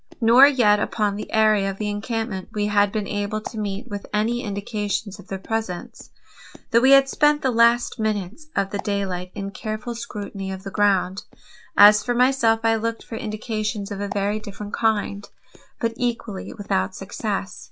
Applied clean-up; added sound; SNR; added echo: none; Walk, footsteps; 15 dB; none.